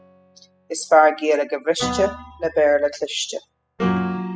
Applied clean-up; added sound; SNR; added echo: classical method spectral subtraction.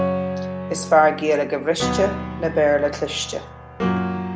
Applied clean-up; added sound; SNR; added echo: none; Piano; 5 dB; none.